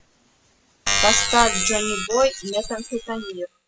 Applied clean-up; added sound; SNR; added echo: classical method spectral subtraction.